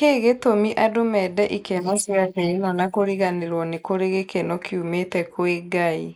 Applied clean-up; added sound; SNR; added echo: neural mask model Resemble Enhance denoiser.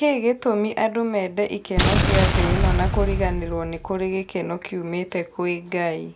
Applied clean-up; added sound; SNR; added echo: none; Explosion; -2 dB; none.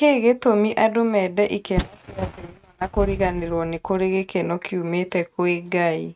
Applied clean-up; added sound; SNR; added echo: neural mask model RNNoise.